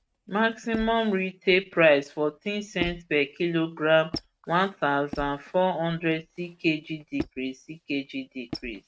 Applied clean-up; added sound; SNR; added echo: neural mask model RNNoise.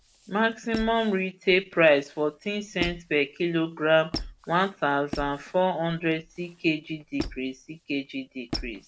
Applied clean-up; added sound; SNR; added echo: none; Squeak; 14 dB; none.